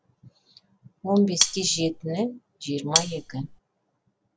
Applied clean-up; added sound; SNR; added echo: none; Cutlery, silverware; -1 dB; none.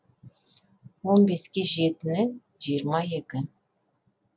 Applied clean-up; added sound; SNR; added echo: none; none; none; none.